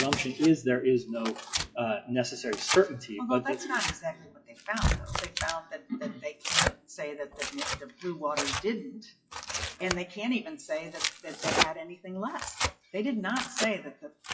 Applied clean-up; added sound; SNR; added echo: classical method WPE with log-MMSE.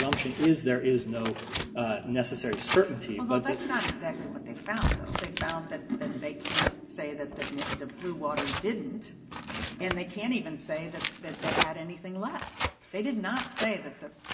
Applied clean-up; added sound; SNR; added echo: none; Tearing; 4 dB; reverberation time 0.7 s.